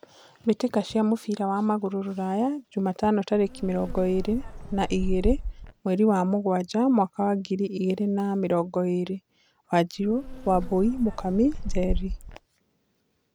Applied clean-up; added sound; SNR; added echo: none; Insect; 5 dB; none.